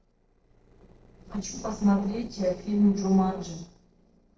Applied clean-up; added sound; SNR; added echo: neural separator model SepFormer DNS4.